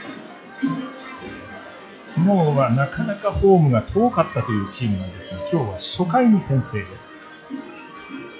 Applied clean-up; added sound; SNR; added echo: classical method log-MMSE.